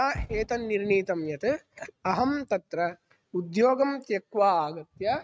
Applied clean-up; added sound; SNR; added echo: neural mask model RNNoise.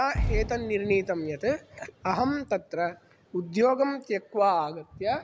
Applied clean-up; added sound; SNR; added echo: none; Fireworks; 7 dB; none.